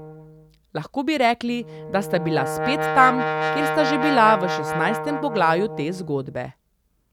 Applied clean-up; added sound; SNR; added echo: none; Brass instrument; 5 dB; none.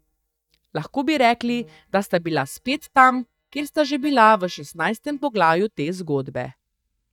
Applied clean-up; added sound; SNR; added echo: neural mask model DeepFilterNet 3.